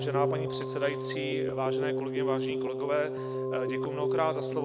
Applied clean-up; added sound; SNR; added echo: none; Keyboard (musical); -2 dB; none.